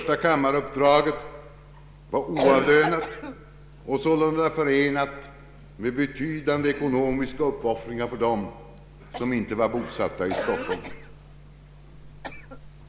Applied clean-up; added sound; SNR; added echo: none; Cough; 11 dB; none.